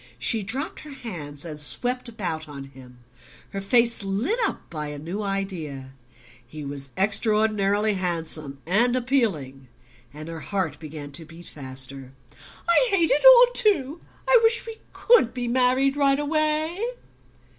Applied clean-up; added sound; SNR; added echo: none; none; none; none.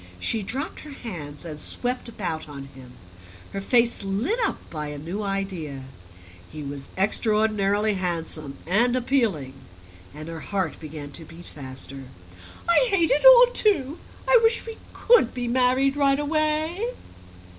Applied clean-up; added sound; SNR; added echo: none; Mechanical fan; 19 dB; none.